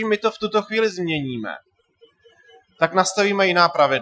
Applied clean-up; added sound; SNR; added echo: classical method Wiener filter.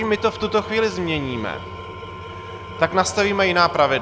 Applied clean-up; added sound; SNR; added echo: none; Engine / Tools; 12 dB; none.